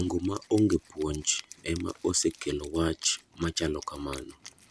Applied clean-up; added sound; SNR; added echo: none; Wind instrument, woodwind instrument; 19 dB; none.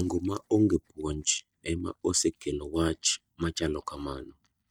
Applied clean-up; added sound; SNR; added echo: neural mask model DeepFilterNet 3.